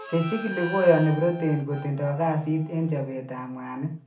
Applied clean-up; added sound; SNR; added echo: none; Harmonica; 15 dB; reverberation time 0.4 s.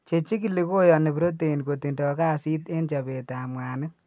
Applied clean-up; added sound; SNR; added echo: none; none; none; none.